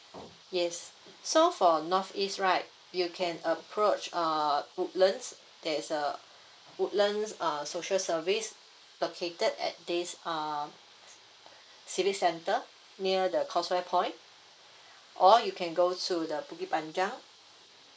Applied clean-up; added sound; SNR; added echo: neural mask model Resemble Enhance denoiser.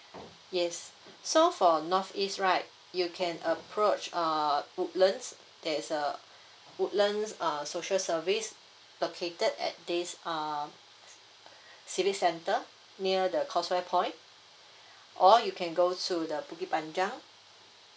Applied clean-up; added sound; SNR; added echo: none; none; none; none.